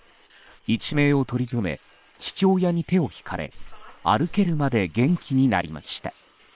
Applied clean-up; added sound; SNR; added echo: neural separator model SepFormer WHAM!.